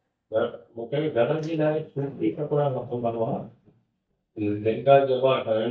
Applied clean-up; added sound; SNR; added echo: neural mask model DeepFilterNet 3.